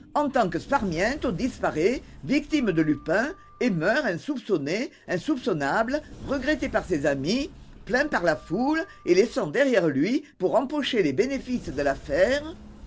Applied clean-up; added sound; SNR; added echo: none; Sliding door; 19 dB; none.